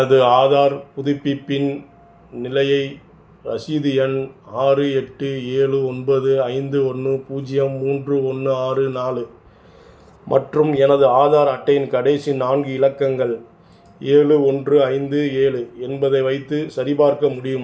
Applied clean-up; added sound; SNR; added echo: none; none; none; none.